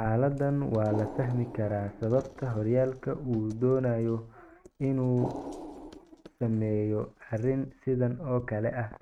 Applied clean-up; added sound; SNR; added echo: neural mask model RNNoise.